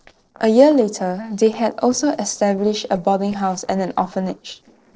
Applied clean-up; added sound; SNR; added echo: neural separator model SepFormer DNS4.